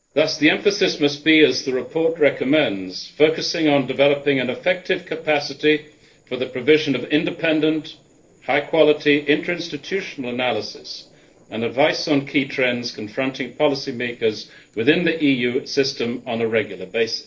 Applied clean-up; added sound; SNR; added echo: neural separator model SepFormer DNS4.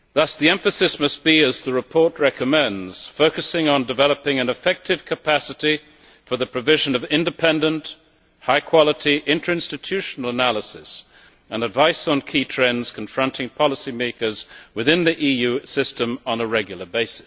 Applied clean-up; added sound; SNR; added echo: none; none; none; none.